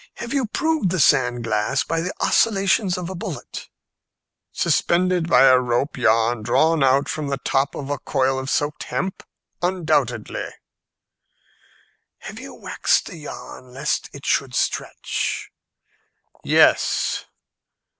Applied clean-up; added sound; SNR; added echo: none; none; none; none.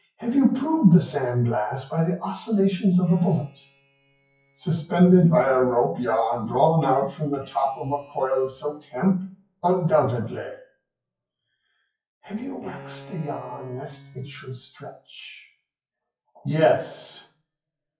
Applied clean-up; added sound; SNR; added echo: classical method WPE with log-MMSE.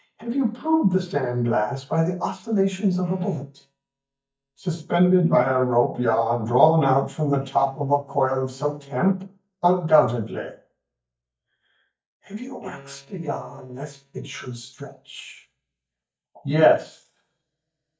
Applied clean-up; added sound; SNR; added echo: neural mask model DeepFilterNet 3.